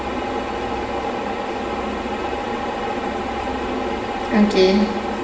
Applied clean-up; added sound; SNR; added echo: none; none; none; reverberation time 1.1 s.